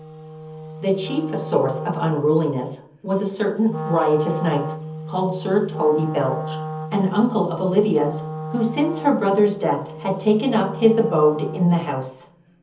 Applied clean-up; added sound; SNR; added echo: none; Wind instrument, woodwind instrument; 10 dB; reverberation time 0.7 s.